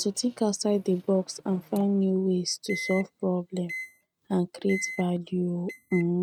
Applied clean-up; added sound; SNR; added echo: neural mask model RNNoise.